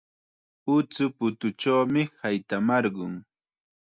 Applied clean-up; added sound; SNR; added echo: none; none; none; none.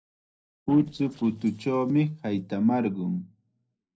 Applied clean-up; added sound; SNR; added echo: neural separator model SepFormer DNS4.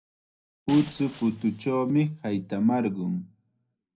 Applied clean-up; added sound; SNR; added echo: none; Shatter; 20 dB; reverberation time 0.4 s.